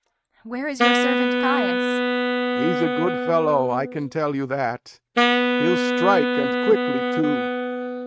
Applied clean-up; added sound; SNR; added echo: neural mask model RNNoise.